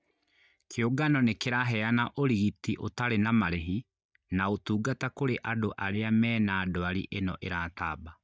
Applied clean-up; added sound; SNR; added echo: neural mask model DeepFilterNet 3.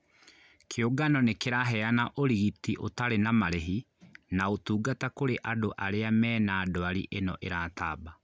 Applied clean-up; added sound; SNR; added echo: none; none; none; none.